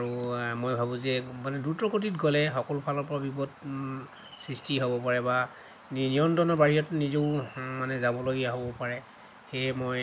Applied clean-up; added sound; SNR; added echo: none; none; none; none.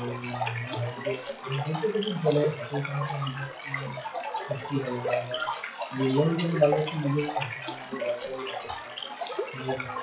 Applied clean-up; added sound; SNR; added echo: classical method WPE with log-MMSE.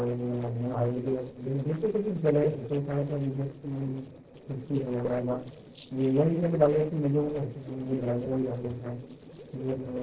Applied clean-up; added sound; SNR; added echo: neural separator model SepFormer DNS4.